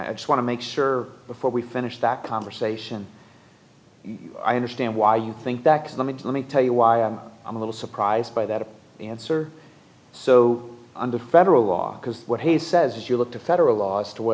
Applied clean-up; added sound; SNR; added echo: none; none; none; none.